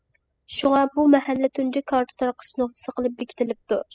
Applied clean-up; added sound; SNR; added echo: classical method spectral subtraction.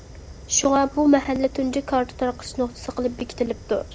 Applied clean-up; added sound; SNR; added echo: none; Fire; 17 dB; none.